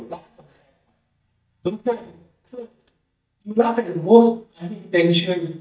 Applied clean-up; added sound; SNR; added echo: neural mask model DeepFilterNet 3.